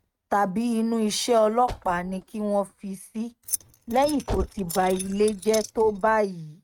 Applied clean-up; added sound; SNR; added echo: neural mask model RNNoise.